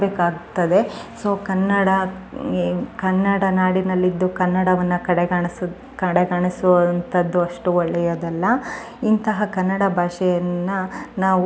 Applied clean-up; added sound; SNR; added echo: none; none; none; none.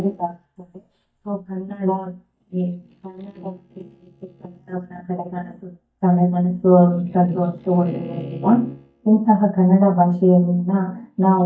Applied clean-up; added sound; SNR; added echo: neural mask model DeepFilterNet 3.